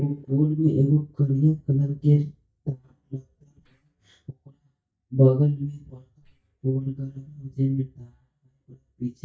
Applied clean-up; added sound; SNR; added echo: neural mask model DeepFilterNet 3.